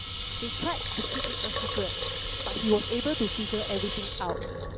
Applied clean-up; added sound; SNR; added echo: none; Water tap, faucet / Liquid; 0 dB; none.